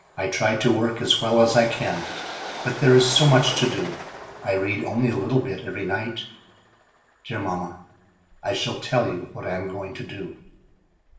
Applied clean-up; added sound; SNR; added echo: none; Train; 15 dB; reverberation time 0.9 s.